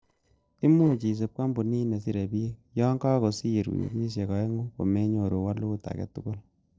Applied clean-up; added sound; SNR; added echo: neural separator model SepFormer DNS4.